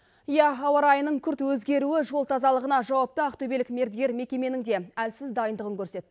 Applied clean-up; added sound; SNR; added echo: none; none; none; none.